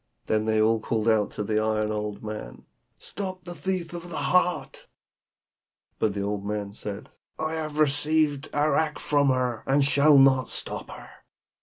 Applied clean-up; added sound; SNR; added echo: none; none; none; none.